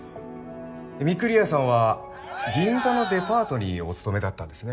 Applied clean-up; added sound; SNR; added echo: none; Cheering; 7 dB; none.